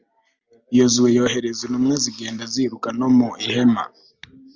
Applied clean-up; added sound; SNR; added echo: none; none; none; none.